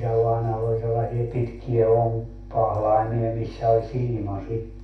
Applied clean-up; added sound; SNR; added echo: none; none; none; reverberation time 0.6 s.